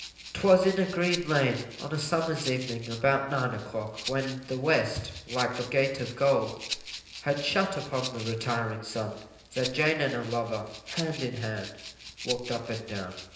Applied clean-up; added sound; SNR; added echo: none; Rattle (instrument); 12 dB; reverberation time 0.9 s.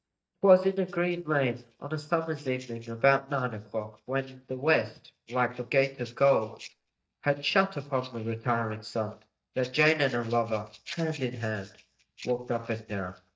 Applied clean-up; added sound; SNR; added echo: neural mask model DeepFilterNet 3.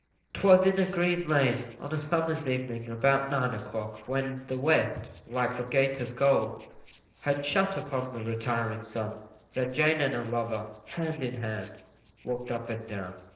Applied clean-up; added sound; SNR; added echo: neural separator model SepFormer DNS4.